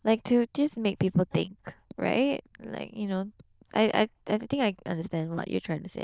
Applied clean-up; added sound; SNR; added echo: neural diffusion model UNIVERSE++.